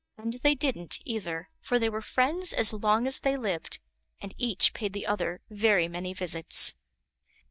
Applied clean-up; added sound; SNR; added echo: neural mask model DeepFilterNet 3.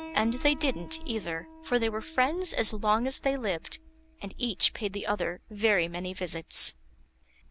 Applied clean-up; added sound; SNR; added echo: none; Piano; 19 dB; none.